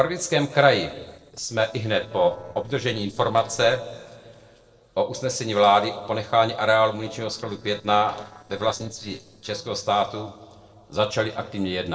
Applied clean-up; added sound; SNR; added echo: neural separator model SepFormer DNS4.